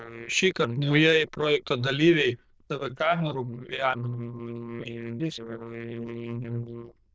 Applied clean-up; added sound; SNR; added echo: neural diffusion model UNIVERSE++.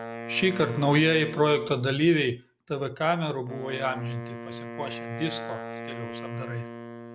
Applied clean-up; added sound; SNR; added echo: none; Wind instrument, woodwind instrument; 11 dB; none.